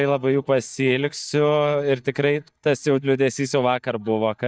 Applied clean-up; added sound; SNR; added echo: neural mask model DeepFilterNet 3.